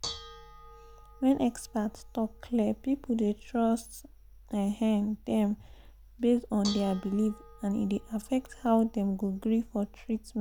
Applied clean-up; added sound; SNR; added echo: none; Dishes, pots, and pans / Bell; 18 dB; none.